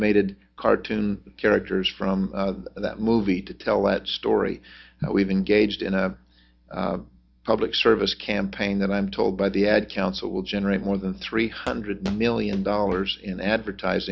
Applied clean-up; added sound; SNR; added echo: neural mask model DeepFilterNet 3.